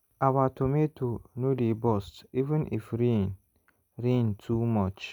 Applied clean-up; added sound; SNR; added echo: none; none; none; none.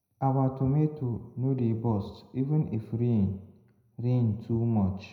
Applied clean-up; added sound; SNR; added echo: none; none; none; reverberation time 0.8 s.